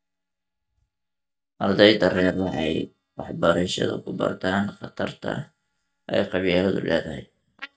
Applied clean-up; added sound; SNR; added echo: neural mask model DeepFilterNet 3.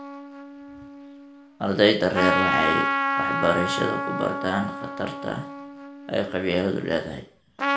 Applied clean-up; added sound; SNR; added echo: none; Trumpet; 2 dB; reverberation time 0.4 s.